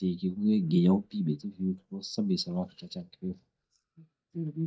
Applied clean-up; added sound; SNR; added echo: neural mask model DeepFilterNet 3.